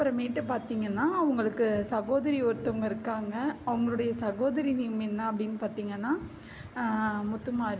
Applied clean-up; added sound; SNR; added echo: none; none; none; none.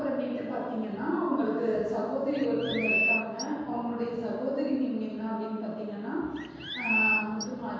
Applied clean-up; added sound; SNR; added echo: none; Chirp, tweet; 0 dB; reverberation time 1.2 s.